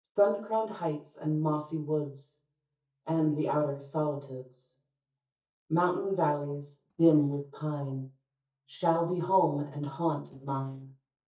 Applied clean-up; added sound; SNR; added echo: neural mask model DeepFilterNet 3.